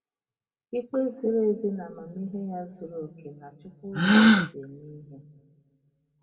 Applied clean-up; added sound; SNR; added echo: none; Gasp; -5 dB; reverberation time 1.4 s.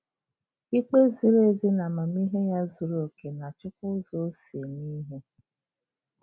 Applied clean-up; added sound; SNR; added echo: none; none; none; none.